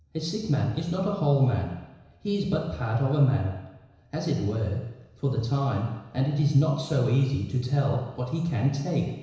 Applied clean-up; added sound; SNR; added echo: none; none; none; reverberation time 1.0 s.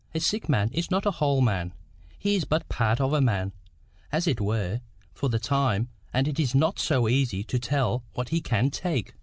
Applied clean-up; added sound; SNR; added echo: none; none; none; none.